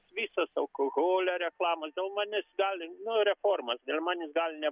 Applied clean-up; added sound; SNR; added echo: none; none; none; none.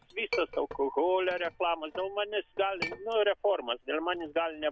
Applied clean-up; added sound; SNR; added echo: none; Chink, clink; 14 dB; none.